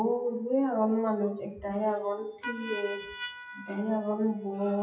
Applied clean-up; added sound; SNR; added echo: classical method WPE with log-MMSE.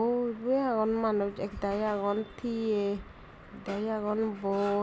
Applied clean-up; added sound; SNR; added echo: none; none; none; none.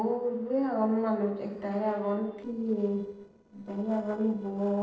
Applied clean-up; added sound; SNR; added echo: neural separator model SepFormer DNS4.